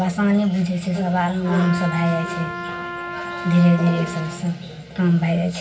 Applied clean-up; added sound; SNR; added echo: none; Trumpet; 10 dB; reverberation time 0.2 s.